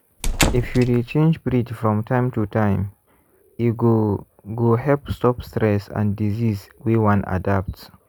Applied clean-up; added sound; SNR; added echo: none; Squeak / Slam / Wood; 2 dB; none.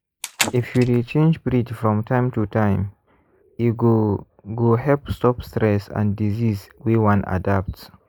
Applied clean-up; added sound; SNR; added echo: neural mask model Resemble Enhance denoiser.